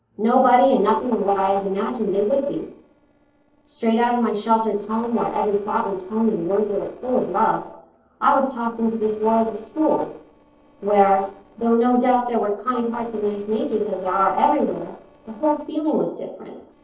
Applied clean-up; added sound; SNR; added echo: neural separator model SepFormer DNS4.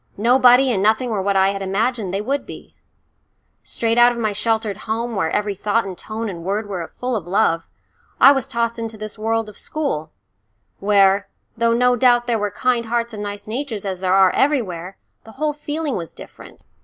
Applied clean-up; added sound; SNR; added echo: none; none; none; none.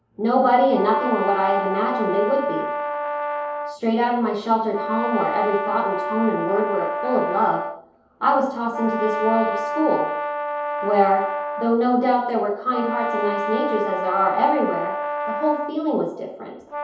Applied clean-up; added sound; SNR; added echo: none; Brass instrument; 5 dB; reverberation time 0.8 s.